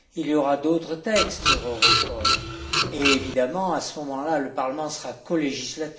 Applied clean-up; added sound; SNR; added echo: none; Printer; -3 dB; reverberation time 1.7 s.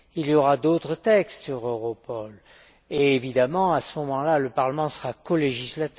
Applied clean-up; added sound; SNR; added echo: none; none; none; none.